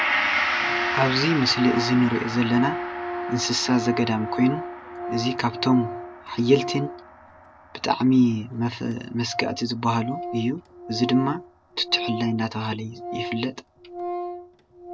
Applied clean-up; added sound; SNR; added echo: none; Gong + Organ; 6 dB; none.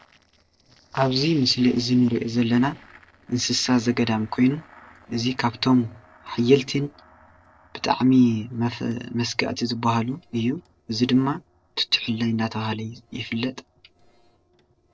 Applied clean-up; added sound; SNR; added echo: neural separator model SepFormer DNS4.